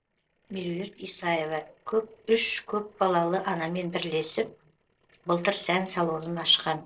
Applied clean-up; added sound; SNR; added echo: neural separator model SepFormer DNS4.